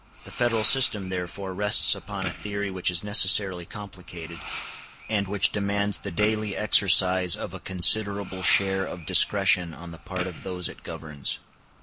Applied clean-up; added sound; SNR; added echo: none; Fireworks; 16 dB; none.